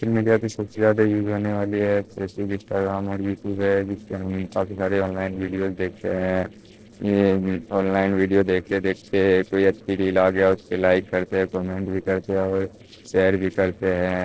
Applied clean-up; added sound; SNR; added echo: neural separator model SepFormer DNS4.